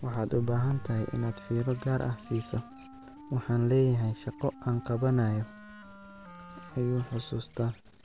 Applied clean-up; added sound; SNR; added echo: none; Wind instrument, woodwind instrument; 19 dB; none.